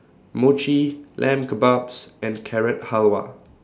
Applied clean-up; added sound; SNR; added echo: none; none; none; none.